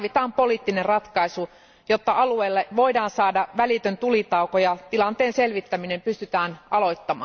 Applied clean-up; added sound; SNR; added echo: none; none; none; none.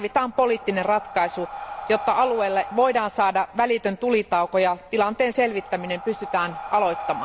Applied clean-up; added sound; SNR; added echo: none; Breathing; 14 dB; none.